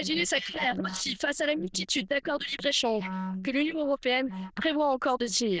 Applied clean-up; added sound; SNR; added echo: neural diffusion model UNIVERSE++.